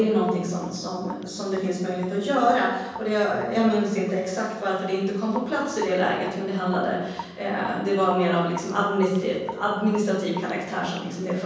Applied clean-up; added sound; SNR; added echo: none; Raindrop / Drip; 18 dB; reverberation time 1.1 s.